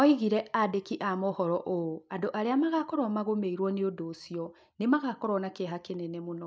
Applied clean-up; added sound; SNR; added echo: none; none; none; none.